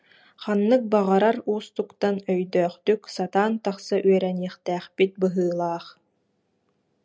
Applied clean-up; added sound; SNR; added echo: none; none; none; none.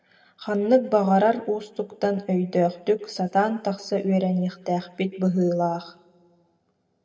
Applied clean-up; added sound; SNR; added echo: none; none; none; reverberation time 1.2 s.